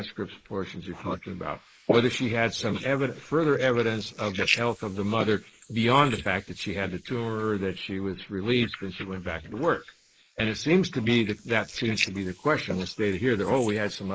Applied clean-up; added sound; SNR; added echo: neural mask model Resemble Enhance denoiser.